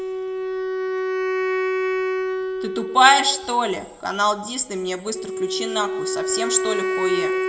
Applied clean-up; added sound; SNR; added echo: none; Wind instrument, woodwind instrument; 2 dB; reverberation time 1.6 s.